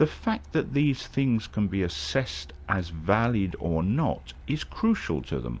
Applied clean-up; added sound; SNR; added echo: none; Truck; 18 dB; none.